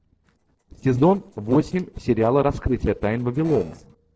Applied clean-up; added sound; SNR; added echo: neural separator model SepFormer DNS4.